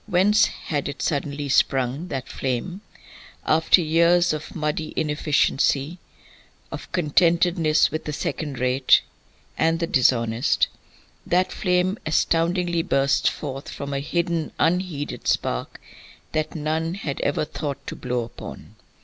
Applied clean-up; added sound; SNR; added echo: none; none; none; none.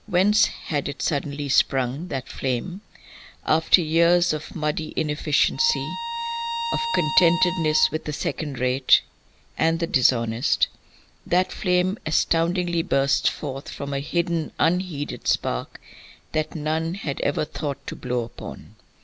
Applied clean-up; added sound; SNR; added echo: none; Bowed string instrument; 5 dB; none.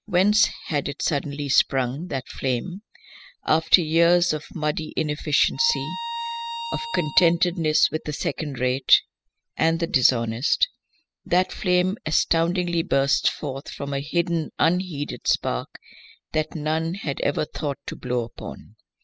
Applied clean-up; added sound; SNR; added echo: classical method spectral subtraction.